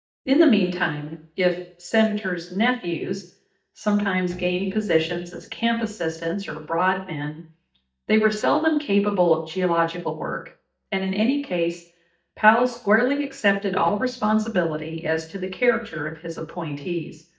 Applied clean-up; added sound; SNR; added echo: neural mask model DeepFilterNet 3.